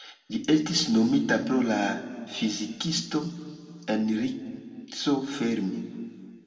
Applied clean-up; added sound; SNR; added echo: none; none; none; reverberation time 1.7 s.